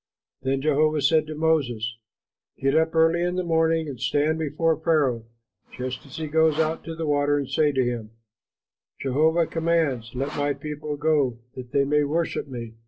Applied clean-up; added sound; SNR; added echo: neural separator model SepFormer DNS4.